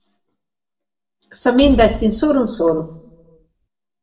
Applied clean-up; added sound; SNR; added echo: none; Boom; 10 dB; reverberation time 0.6 s.